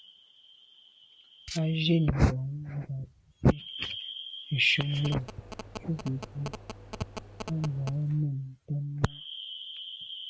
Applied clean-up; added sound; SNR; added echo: none; Telephone; 12 dB; none.